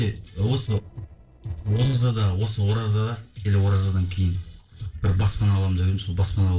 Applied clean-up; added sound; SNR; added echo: neural separator model SepFormer DNS4.